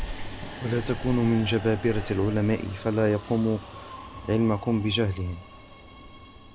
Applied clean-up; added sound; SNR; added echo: none; Subway, metro, underground; 11 dB; none.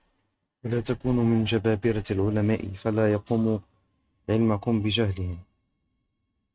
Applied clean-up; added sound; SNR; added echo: neural mask model RNNoise.